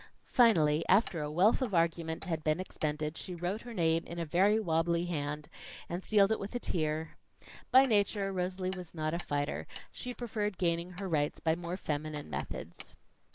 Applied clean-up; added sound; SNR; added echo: neural mask model Resemble Enhance denoiser.